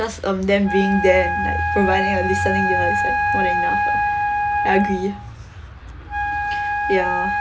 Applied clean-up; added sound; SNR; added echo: none; Wind instrument, woodwind instrument; 0 dB; none.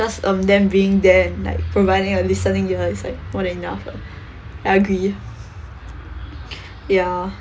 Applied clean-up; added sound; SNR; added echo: none; none; none; none.